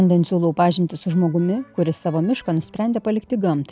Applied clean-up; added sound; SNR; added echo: none; none; none; none.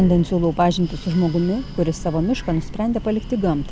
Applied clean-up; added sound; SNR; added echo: none; Breathing; 11 dB; none.